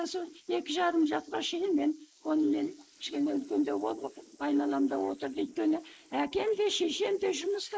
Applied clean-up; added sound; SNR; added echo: neural mask model Resemble Enhance denoiser.